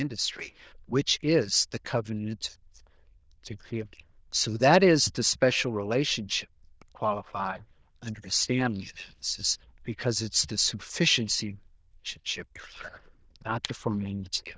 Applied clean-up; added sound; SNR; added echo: neural diffusion model UNIVERSE++.